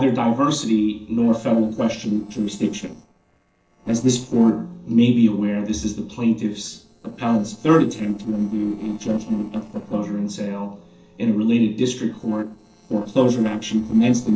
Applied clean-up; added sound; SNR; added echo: neural separator model SepFormer DNS4.